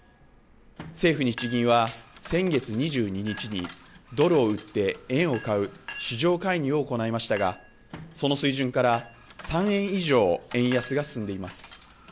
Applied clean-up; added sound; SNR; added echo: none; Chink, clink + Coin (dropping) / Chatter; 18 dB; none.